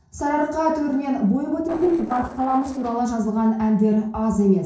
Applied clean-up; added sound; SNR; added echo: neural separator model SepFormer DNS4.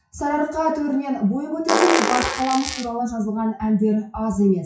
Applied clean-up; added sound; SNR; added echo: classical method WPE with log-MMSE.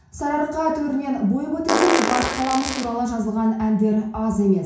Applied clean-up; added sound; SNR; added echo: none; Fart; 3 dB; reverberation time 0.6 s.